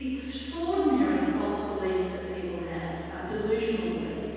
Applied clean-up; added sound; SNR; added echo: none; Musical instrument; 17 dB; reverberation time 2.1 s.